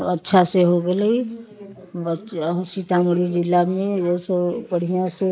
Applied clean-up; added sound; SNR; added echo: neural mask model Resemble Enhance denoiser.